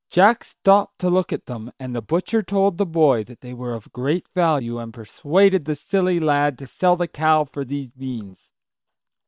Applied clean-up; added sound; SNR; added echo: neural separator model SepFormer WHAM!.